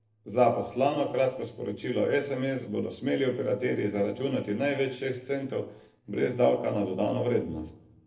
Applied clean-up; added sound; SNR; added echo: neural separator model SepFormer DNS4.